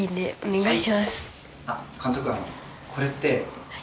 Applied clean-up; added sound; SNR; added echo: none; none; none; none.